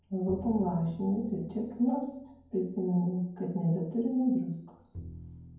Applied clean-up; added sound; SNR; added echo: none; Bowed string instrument; 18 dB; reverberation time 0.9 s.